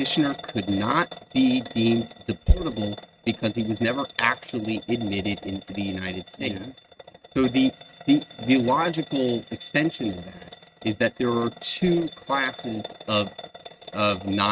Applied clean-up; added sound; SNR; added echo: neural mask model RNNoise.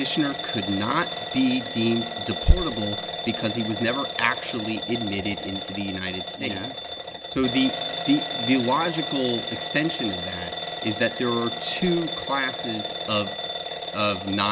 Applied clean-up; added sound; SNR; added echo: none; Alarm / Bell; 5 dB; none.